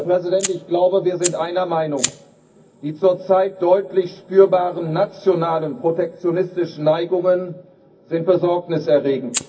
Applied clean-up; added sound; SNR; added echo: none; Fire; 15 dB; reverberation time 0.4 s.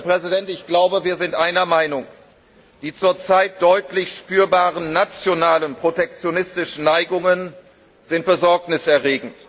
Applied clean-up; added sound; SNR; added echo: none; none; none; none.